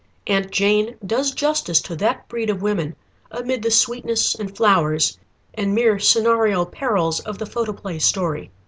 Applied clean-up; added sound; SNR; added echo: none; none; none; none.